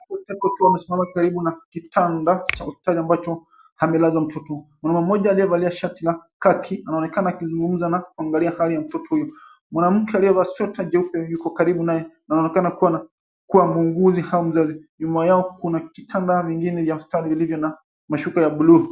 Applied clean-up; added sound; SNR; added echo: none; Finger snapping; 15 dB; none.